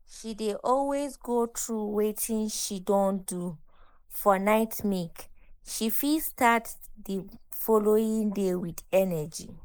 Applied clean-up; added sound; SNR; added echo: neural mask model Resemble Enhance denoiser.